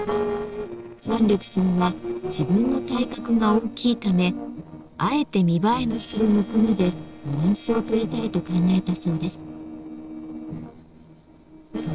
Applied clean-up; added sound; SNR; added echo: neural separator model SepFormer DNS4.